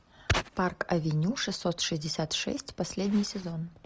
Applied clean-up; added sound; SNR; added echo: none; none; none; none.